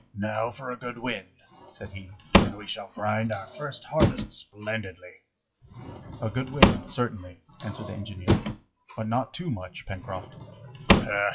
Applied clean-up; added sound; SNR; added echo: classical method WPE with log-MMSE.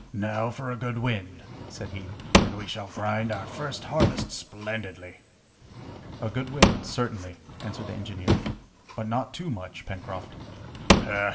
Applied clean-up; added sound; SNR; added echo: none; Drawer open or close / Wood; -3 dB; reverberation time 3.0 s.